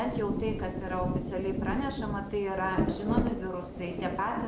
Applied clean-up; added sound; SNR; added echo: none; Rain; 0 dB; none.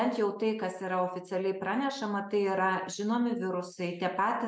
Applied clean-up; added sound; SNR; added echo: none; none; none; none.